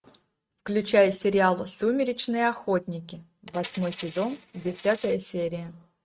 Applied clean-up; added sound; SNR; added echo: neural mask model RNNoise.